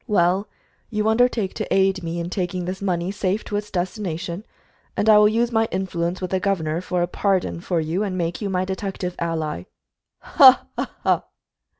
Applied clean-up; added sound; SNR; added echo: none; none; none; none.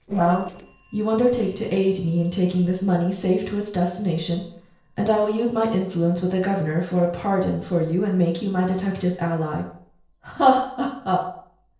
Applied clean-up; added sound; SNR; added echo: neural separator model SepFormer DNS4.